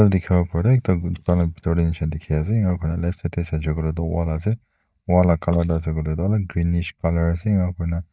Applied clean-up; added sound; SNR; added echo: neural mask model DeepFilterNet 3.